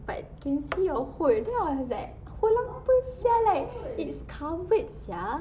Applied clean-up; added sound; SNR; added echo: none; none; none; none.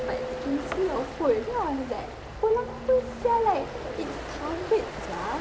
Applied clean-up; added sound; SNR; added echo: none; Ocean; 9 dB; none.